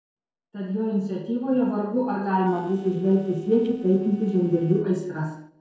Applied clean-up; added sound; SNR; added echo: neural separator model SepFormer DNS4.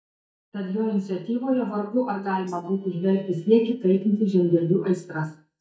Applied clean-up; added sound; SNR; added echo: neural mask model DeepFilterNet 3.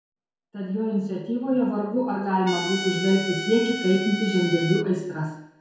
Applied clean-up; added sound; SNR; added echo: none; Trumpet; 8 dB; reverberation time 0.9 s.